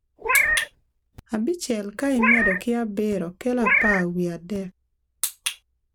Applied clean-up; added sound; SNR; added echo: none; Meow; -2 dB; none.